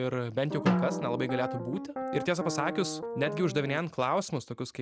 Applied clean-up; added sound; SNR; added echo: none; Piano + Drum; 2 dB; none.